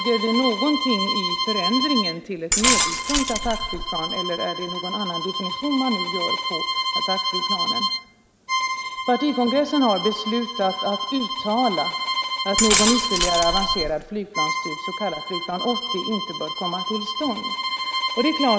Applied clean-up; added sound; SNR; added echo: none; Bowed string instrument + Glass; 0 dB; none.